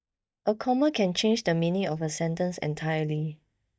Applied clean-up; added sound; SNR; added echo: neural mask model DeepFilterNet 3.